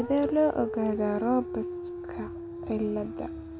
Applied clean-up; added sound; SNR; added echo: none; Dog; 7 dB; none.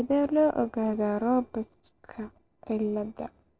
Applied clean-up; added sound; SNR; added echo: neural separator model SepFormer DNS4.